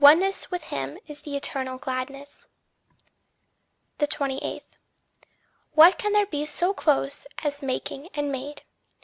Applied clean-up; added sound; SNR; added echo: none; none; none; none.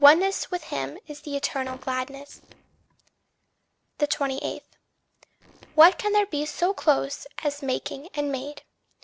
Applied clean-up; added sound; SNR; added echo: neural separator model SepFormer DNS4.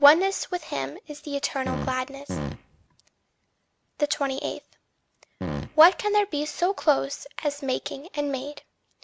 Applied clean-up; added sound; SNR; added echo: none; Fart; 6 dB; none.